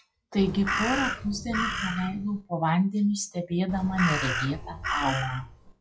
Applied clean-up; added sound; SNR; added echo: classical method log-MMSE.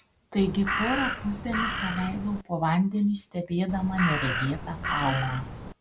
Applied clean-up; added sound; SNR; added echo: none; Crow; 3 dB; none.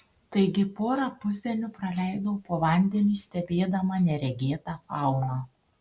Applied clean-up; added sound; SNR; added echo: none; none; none; none.